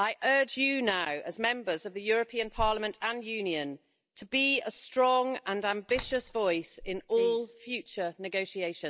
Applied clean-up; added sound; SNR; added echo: neural mask model DeepFilterNet 3.